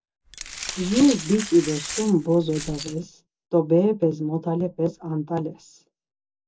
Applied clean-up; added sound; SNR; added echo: none; Glass; 11 dB; reverberation time 0.2 s.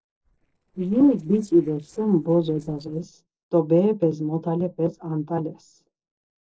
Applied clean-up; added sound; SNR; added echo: neural separator model SepFormer DNS4.